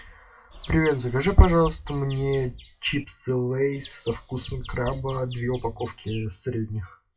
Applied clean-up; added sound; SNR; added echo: classical method WPE with log-MMSE.